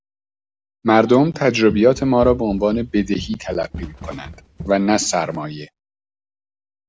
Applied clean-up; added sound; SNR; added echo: none; Run; 15 dB; none.